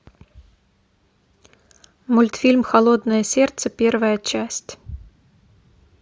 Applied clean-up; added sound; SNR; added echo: none; none; none; none.